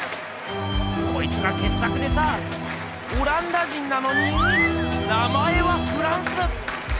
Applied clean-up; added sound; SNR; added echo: none; Organ; 1 dB; none.